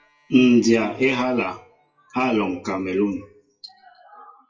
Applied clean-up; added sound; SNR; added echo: classical method WPE with log-MMSE.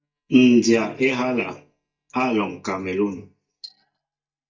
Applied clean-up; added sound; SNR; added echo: neural mask model DeepFilterNet 3.